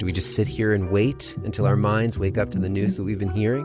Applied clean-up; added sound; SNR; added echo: none; none; none; none.